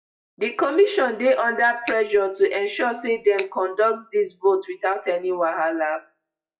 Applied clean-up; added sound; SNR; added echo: classical method WPE with log-MMSE.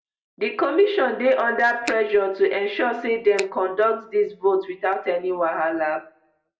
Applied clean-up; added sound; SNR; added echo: none; Finger snapping; 13 dB; reverberation time 0.4 s.